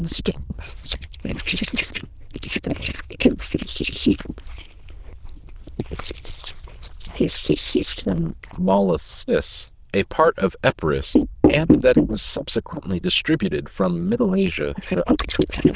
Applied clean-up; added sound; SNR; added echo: neural diffusion model UNIVERSE++.